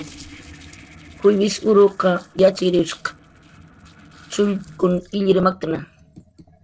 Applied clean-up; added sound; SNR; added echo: neural separator model SepFormer DNS4.